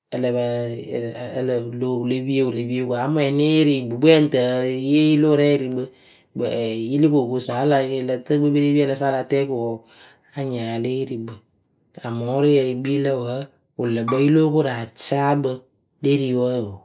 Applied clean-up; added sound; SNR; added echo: neural mask model Resemble Enhance denoiser.